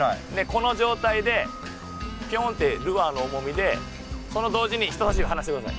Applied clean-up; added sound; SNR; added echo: none; Screech / Glass + Growling / Hiss; 10 dB; none.